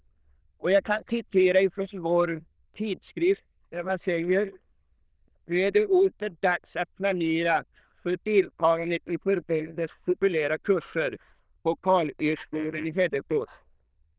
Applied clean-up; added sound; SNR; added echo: neural diffusion model UNIVERSE++.